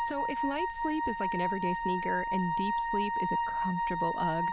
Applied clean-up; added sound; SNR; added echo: none; Wind instrument, woodwind instrument; -3 dB; none.